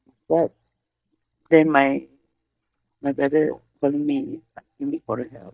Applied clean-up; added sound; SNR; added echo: neural mask model DeepFilterNet 3.